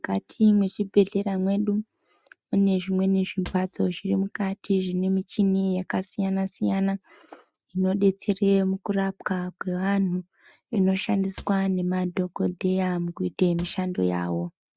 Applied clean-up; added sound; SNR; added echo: neural mask model RNNoise.